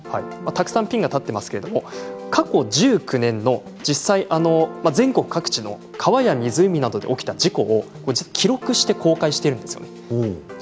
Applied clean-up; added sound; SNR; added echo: none; none; none; none.